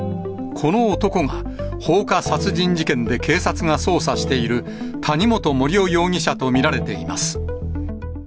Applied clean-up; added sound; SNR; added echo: none; none; none; none.